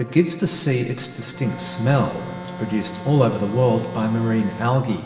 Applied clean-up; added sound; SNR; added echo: none; Organ; 13 dB; reverberation time 1.7 s.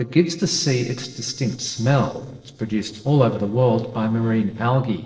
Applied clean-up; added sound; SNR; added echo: neural separator model SepFormer DNS4.